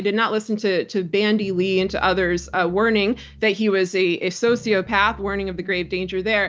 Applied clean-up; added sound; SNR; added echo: none; Piano; 19 dB; none.